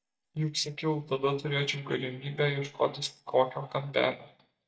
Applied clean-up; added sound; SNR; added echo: neural mask model DeepFilterNet 3.